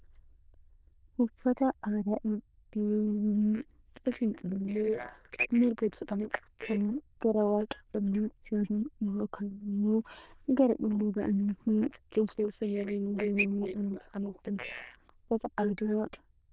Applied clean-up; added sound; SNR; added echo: neural diffusion model UNIVERSE++.